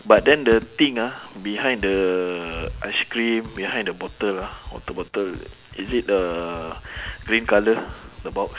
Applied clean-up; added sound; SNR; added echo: none; Computer keyboard; 17 dB; none.